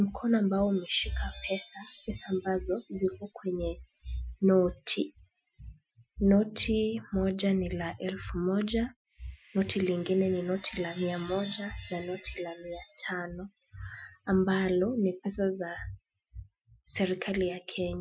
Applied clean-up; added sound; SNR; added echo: classical method Wiener filter.